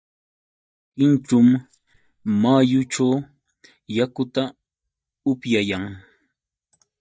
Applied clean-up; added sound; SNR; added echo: neural mask model DeepFilterNet 3.